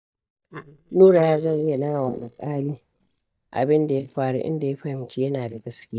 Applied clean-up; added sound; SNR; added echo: neural mask model DeepFilterNet 3.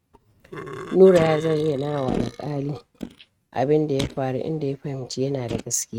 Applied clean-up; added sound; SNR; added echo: neural mask model RNNoise.